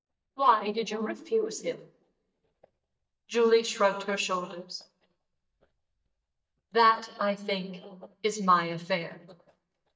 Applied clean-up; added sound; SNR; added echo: neural mask model DeepFilterNet 3.